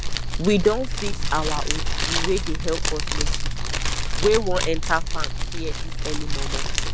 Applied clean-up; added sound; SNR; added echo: none; Fire; -4 dB; none.